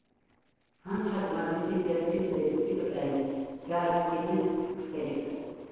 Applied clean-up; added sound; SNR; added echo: neural separator model SepFormer DNS4.